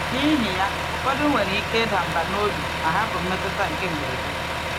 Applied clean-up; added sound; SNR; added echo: none; Truck; 1 dB; none.